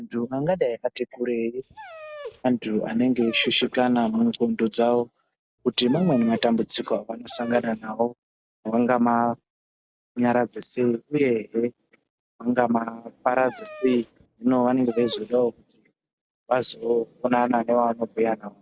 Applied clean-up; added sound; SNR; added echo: none; Dog; 17 dB; none.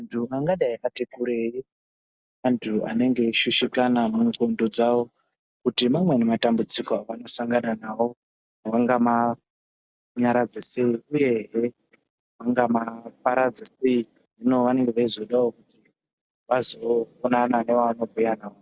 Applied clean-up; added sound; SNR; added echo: none; none; none; none.